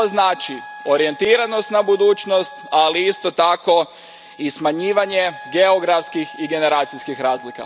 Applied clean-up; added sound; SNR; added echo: none; Wind instrument, woodwind instrument; 19 dB; none.